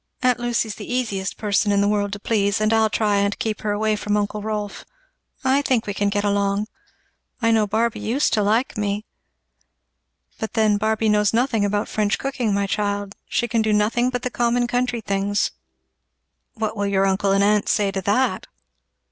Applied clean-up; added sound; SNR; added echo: none; none; none; none.